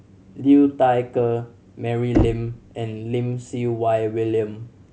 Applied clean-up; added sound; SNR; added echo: none; Knock; 7 dB; none.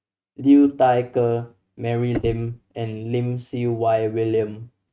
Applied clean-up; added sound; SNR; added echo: neural mask model RNNoise.